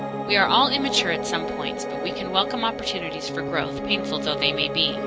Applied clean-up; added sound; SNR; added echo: none; Piano; 3 dB; none.